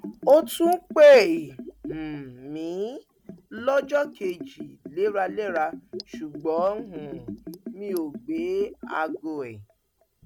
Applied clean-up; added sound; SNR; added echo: none; Liquid; 16 dB; none.